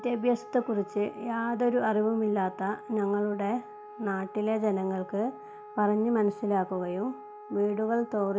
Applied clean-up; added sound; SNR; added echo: none; Wind instrument, woodwind instrument; 17 dB; none.